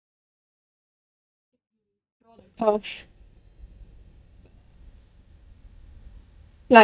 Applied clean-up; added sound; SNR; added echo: neural mask model DeepFilterNet 3.